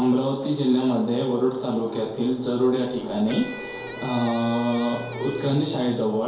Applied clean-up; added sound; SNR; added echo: none; Electric guitar; 15 dB; reverberation time 2.4 s.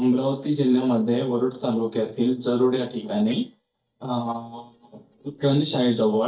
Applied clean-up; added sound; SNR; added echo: neural mask model DeepFilterNet 3.